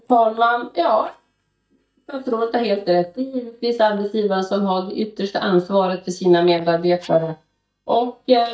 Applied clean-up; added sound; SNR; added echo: neural mask model DeepFilterNet 3.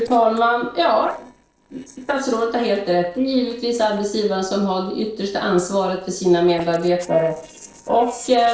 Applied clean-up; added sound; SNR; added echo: neural separator model SepFormer DNS4.